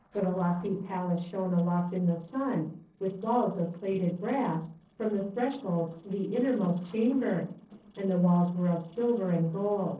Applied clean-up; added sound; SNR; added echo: neural separator model SepFormer DNS4.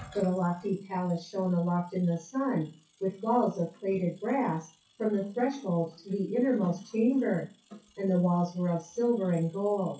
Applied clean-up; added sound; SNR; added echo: classical method WPE with log-MMSE.